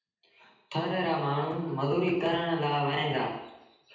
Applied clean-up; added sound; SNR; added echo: none; none; none; reverberation time 0.9 s.